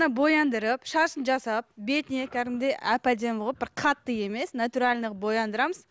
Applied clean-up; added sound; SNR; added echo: none; none; none; none.